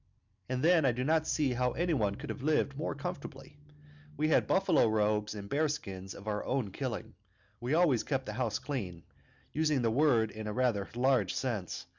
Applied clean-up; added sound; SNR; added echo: none; none; none; none.